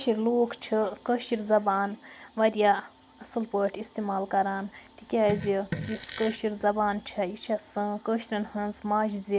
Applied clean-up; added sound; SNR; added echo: none; Fart; 9 dB; none.